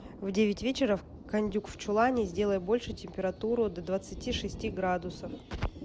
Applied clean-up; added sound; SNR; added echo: none; Thunder; 13 dB; none.